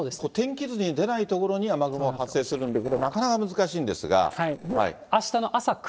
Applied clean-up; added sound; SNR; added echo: neural separator model SepFormer DNS4.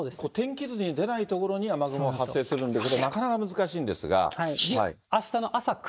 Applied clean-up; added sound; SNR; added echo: neural mask model Resemble Enhance denoiser.